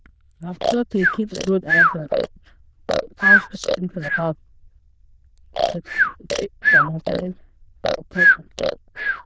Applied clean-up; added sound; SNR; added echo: neural diffusion model UNIVERSE++.